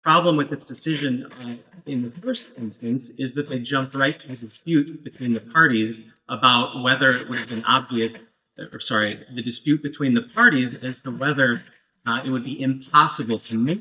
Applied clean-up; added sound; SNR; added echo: neural mask model DeepFilterNet 3.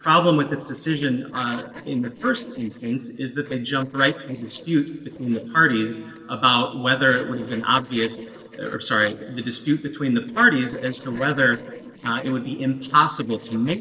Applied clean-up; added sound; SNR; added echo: neural separator model SepFormer DNS4.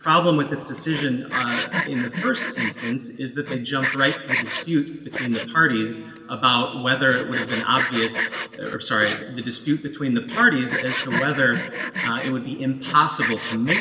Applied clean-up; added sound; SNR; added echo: none; Sawing; 7 dB; reverberation time 1.7 s.